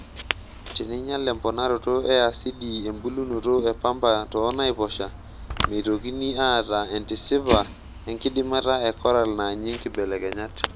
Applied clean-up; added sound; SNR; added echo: none; Fire; 11 dB; none.